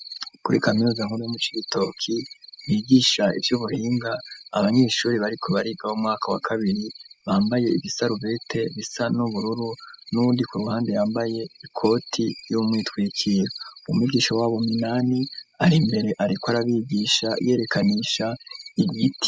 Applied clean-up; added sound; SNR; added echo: classical method spectral subtraction.